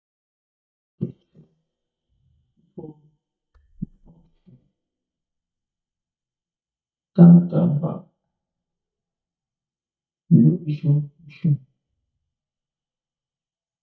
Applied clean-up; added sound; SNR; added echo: neural mask model DeepFilterNet 3.